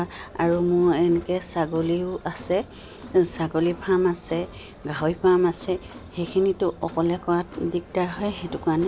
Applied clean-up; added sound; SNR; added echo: none; Crowd; 18 dB; none.